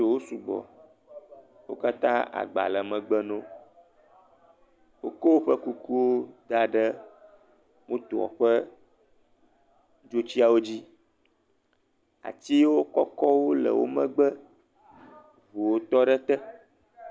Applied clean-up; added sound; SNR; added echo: none; none; none; none.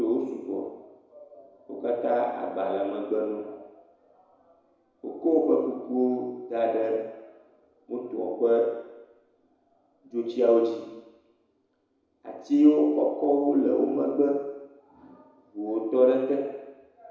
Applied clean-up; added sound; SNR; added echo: none; none; none; reverberation time 1.0 s.